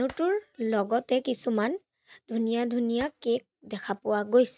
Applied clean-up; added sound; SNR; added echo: neural mask model RNNoise.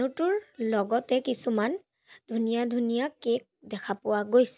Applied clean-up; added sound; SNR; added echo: none; none; none; none.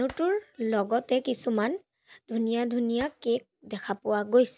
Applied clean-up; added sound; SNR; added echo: none; Clapping; 20 dB; none.